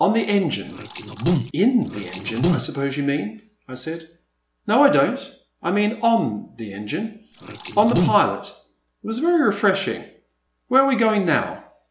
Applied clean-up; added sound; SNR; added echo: none; Liquid; 2 dB; none.